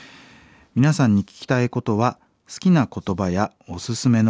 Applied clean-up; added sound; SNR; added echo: none; none; none; none.